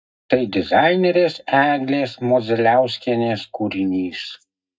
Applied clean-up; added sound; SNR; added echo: neural mask model DeepFilterNet 3.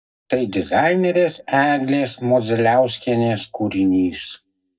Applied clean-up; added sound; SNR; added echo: neural separator model SepFormer DNS4.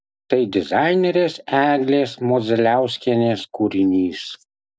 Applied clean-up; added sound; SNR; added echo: none; none; none; none.